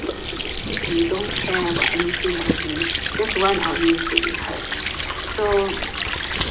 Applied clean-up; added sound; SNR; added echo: none; Sink (filling or washing) / Water; 1 dB; none.